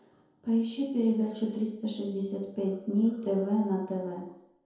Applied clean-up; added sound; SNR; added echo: none; none; none; reverberation time 0.9 s.